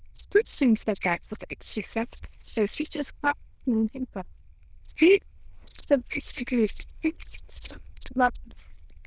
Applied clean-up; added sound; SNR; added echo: neural diffusion model UNIVERSE++.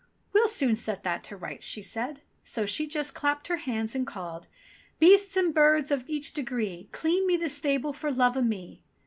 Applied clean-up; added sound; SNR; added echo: none; none; none; none.